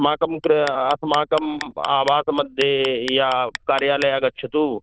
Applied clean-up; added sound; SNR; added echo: neural diffusion model UNIVERSE++.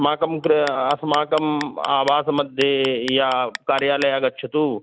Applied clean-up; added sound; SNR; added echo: none; Clock; 16 dB; none.